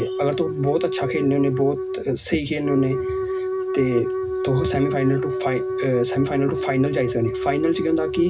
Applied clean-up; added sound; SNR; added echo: none; Wind instrument, woodwind instrument; 3 dB; reverberation time 0.4 s.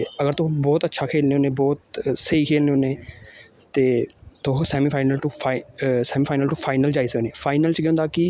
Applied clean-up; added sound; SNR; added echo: none; none; none; none.